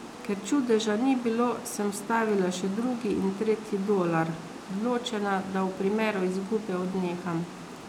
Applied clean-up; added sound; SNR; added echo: none; Water; 14 dB; none.